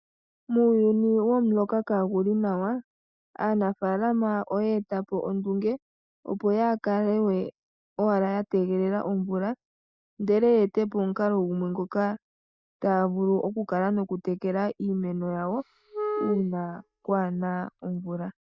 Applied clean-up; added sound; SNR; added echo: neural mask model DeepFilterNet 3.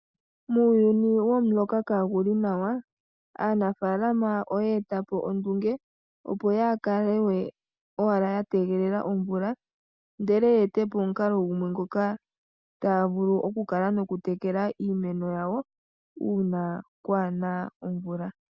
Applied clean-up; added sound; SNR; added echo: none; none; none; none.